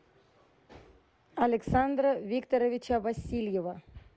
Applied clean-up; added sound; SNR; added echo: none; none; none; none.